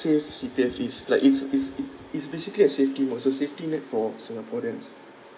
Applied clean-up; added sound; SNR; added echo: none; none; none; none.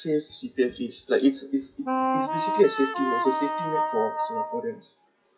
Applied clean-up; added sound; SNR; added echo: classical method WPE with log-MMSE.